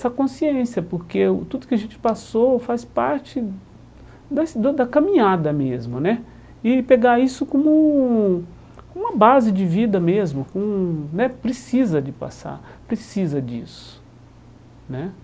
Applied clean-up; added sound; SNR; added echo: none; none; none; none.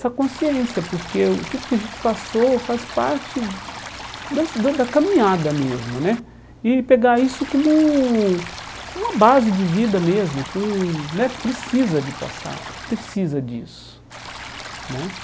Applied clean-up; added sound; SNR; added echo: none; Stream; 14 dB; none.